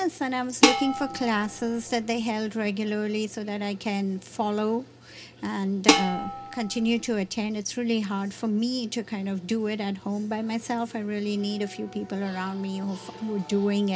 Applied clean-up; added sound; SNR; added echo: none; Dishes, pots, and pans; 0 dB; reverberation time 0.3 s.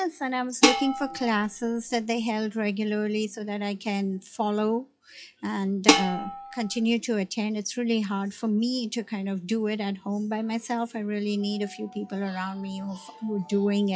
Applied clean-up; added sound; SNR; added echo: classical method WPE with log-MMSE.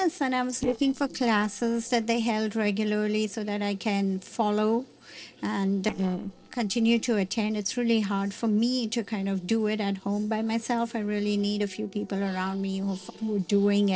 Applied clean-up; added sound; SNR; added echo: neural separator model SepFormer DNS4.